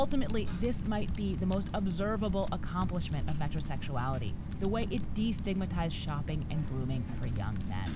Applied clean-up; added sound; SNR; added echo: none; Typing; 0 dB; none.